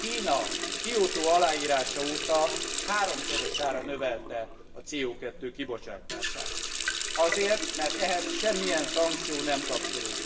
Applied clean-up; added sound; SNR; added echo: none; Water tap, faucet; 3 dB; reverberation time 0.7 s.